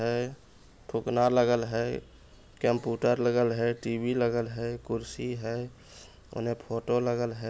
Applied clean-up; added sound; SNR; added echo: none; none; none; none.